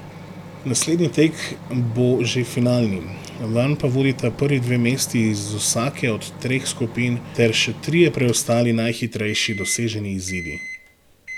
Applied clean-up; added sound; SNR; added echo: none; Microwave oven; 15 dB; none.